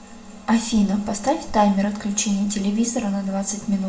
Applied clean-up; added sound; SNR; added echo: none; none; none; reverberation time 0.6 s.